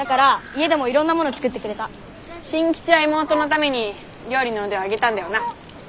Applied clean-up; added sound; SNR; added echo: none; Fowl; 16 dB; none.